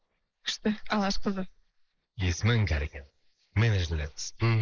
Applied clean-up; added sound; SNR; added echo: neural mask model Resemble Enhance denoiser.